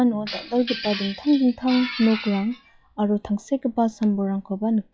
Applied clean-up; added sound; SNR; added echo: classical method log-MMSE.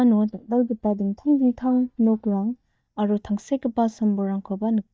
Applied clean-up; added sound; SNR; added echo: neural mask model DeepFilterNet 3.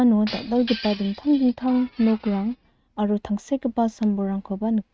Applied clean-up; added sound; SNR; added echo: neural mask model RNNoise.